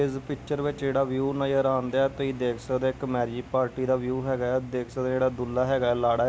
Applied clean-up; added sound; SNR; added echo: none; none; none; none.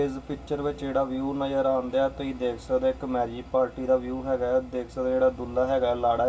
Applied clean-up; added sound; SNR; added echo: none; none; none; reverberation time 0.2 s.